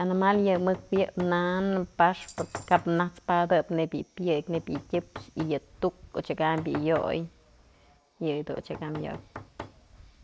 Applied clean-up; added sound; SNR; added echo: none; Knock + Tambourine; 17 dB; none.